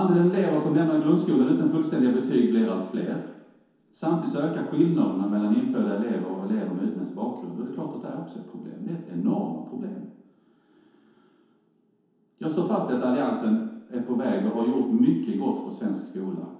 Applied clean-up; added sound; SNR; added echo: none; none; none; reverberation time 1.0 s.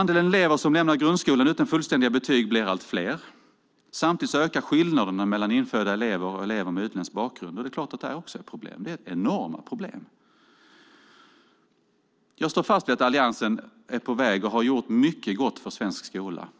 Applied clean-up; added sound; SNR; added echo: none; none; none; none.